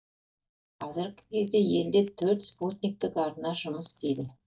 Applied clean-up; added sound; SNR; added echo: neural mask model DeepFilterNet 3.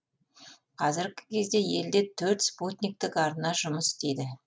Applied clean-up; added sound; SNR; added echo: none; none; none; none.